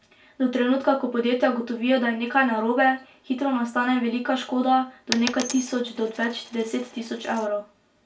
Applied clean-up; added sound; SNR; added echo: none; Coin (dropping); 12 dB; reverberation time 0.2 s.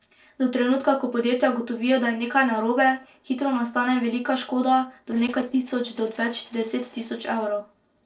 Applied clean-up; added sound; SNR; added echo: neural separator model SepFormer DNS4.